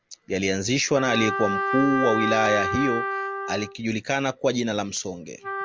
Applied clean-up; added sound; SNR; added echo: none; Trumpet; 4 dB; none.